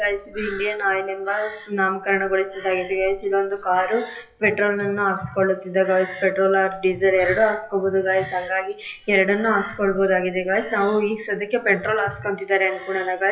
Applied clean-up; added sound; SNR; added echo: classical method WPE with log-MMSE.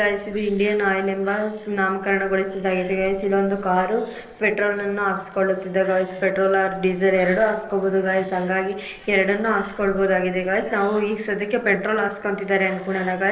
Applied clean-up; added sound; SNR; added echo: neural separator model SepFormer DNS4.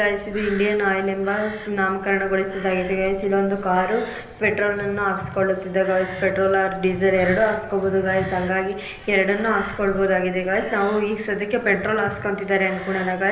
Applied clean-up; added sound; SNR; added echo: none; Crow; 17 dB; reverberation time 0.8 s.